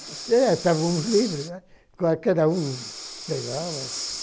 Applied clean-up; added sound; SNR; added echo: none; Breathing; 11 dB; none.